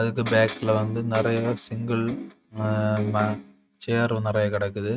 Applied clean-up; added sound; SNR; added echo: neural mask model RNNoise.